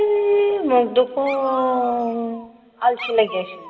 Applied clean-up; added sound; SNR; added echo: none; Dog; 19 dB; reverberation time 2.9 s.